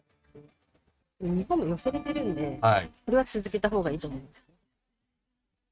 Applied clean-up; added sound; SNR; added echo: neural mask model RNNoise.